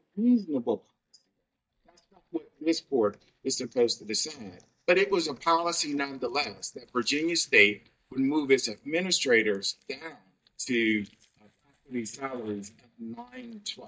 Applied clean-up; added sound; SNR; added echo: neural mask model DeepFilterNet 3.